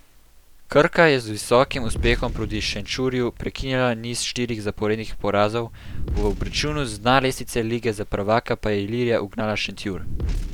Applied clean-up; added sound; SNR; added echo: none; Fire; 9 dB; none.